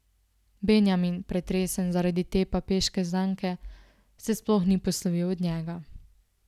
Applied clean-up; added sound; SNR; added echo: none; none; none; none.